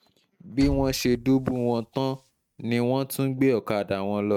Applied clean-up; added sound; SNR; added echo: neural mask model RNNoise.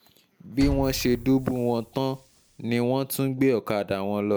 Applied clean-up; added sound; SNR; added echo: none; Liquid; 13 dB; none.